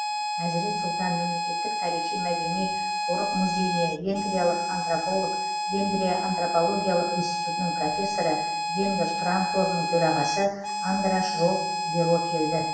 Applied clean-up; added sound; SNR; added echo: none; Harmonica; 0 dB; reverberation time 0.8 s.